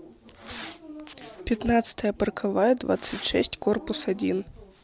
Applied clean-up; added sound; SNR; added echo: none; Fireworks; 19 dB; none.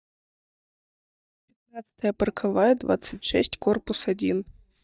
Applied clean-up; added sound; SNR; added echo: neural mask model DeepFilterNet 3.